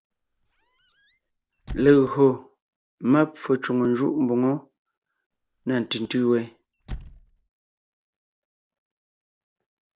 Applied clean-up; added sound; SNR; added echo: none; Squeak / Slam; 17 dB; none.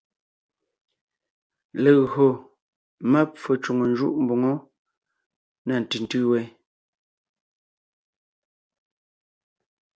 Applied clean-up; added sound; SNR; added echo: none; none; none; none.